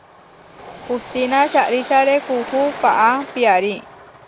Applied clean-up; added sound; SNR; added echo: none; Train; 15 dB; none.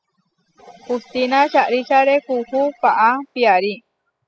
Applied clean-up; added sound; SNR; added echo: classical method spectral subtraction.